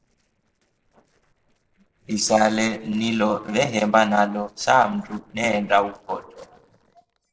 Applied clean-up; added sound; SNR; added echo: neural separator model SepFormer DNS4.